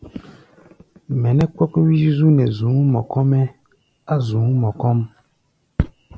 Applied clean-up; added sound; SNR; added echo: none; none; none; none.